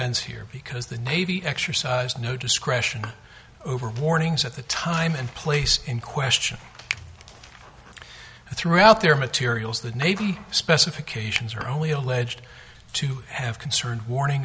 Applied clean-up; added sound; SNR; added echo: none; Finger snapping + Bowed string instrument; 17 dB; none.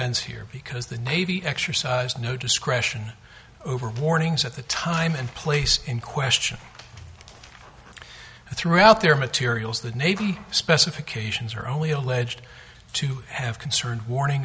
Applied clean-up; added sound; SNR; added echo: none; none; none; none.